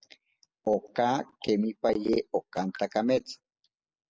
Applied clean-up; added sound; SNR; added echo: none; none; none; none.